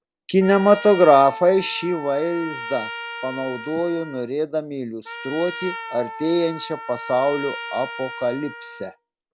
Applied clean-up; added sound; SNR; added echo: none; Trumpet; 13 dB; none.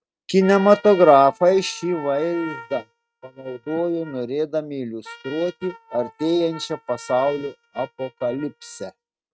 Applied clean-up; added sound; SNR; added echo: neural mask model RNNoise.